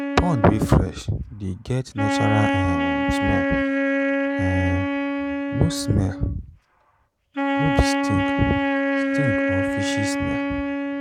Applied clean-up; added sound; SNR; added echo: none; Wind instrument, woodwind instrument; -1 dB; none.